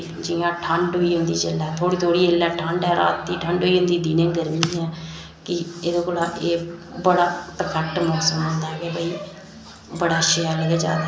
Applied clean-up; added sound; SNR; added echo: none; none; none; none.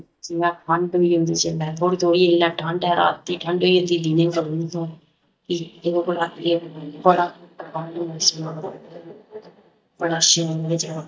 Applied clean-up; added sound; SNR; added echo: neural mask model DeepFilterNet 3.